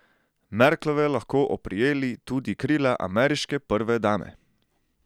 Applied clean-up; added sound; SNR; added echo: none; none; none; none.